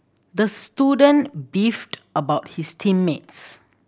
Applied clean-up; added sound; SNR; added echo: none; none; none; none.